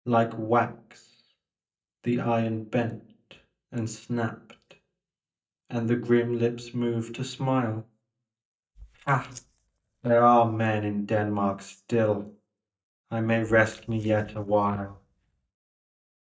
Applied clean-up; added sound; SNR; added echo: neural mask model DeepFilterNet 3.